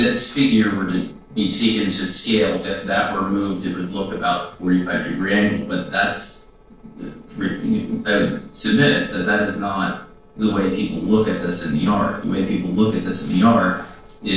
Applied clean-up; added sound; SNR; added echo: neural separator model SepFormer DNS4.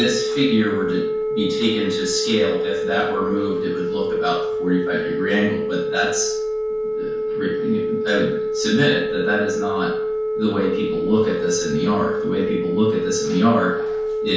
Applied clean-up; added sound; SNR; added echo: none; Telephone; 1 dB; reverberation time 0.5 s.